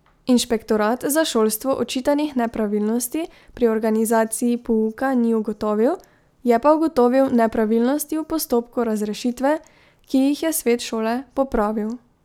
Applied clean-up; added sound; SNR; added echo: none; none; none; none.